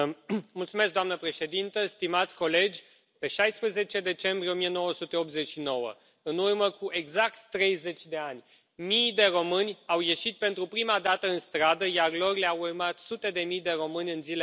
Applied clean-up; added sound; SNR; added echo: none; none; none; none.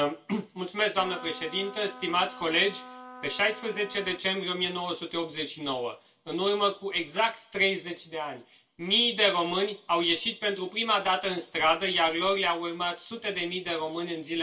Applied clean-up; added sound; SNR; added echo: none; Trumpet; 16 dB; reverberation time 0.2 s.